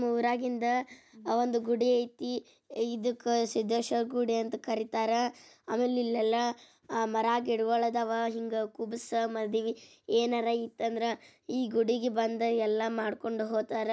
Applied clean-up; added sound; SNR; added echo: none; none; none; none.